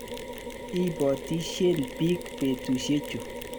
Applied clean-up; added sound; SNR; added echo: none; Mechanisms; 9 dB; none.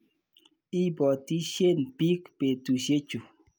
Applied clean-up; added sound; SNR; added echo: none; none; none; none.